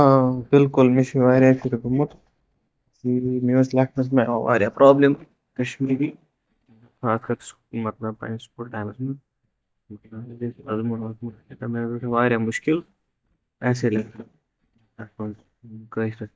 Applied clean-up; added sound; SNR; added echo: neural mask model DeepFilterNet 3.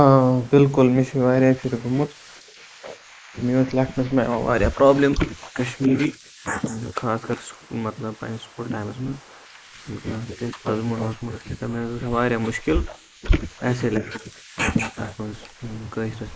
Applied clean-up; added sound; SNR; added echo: neural mask model Resemble Enhance denoiser.